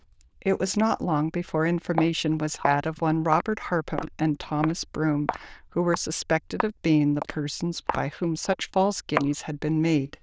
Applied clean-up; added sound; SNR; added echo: neural diffusion model UNIVERSE++.